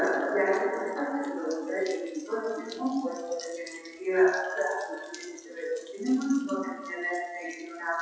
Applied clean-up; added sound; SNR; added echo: classical method WPE with log-MMSE.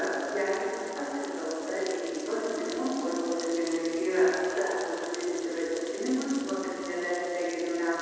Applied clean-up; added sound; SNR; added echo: none; Frying (food); 15 dB; reverberation time 2.1 s.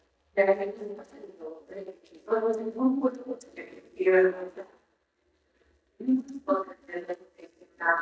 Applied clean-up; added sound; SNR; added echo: neural mask model DeepFilterNet 3.